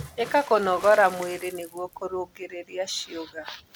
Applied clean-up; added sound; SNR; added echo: none; Water / Splash, splatter; 18 dB; none.